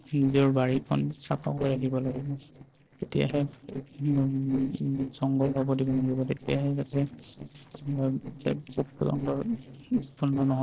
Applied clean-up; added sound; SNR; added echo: neural separator model SepFormer DNS4.